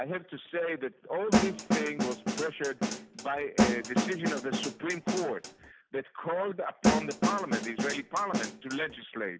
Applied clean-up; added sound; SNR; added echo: none; Snare drum; -4 dB; none.